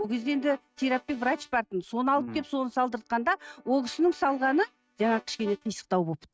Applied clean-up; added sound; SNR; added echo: neural mask model RNNoise.